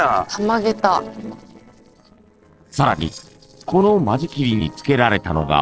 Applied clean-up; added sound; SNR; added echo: neural separator model SepFormer DNS4.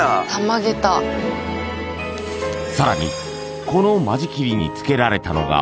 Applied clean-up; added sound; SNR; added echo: none; none; none; none.